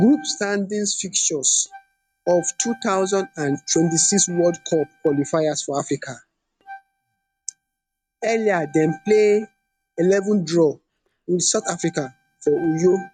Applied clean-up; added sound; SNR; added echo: neural mask model RNNoise.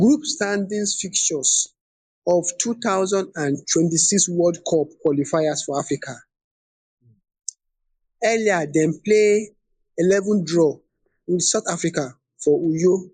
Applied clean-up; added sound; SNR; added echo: neural mask model Resemble Enhance denoiser.